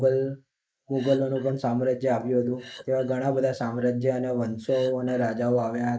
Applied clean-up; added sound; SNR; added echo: neural mask model Resemble Enhance denoiser.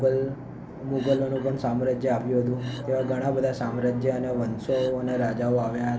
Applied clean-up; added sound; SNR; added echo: none; Cough; 17 dB; none.